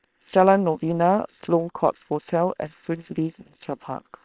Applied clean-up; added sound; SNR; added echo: neural separator model SepFormer WHAM!.